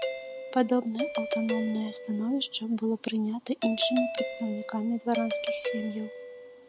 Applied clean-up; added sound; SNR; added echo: none; Doorbell; 4 dB; none.